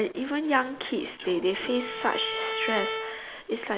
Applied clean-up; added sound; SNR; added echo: none; Bowed string instrument; 6 dB; none.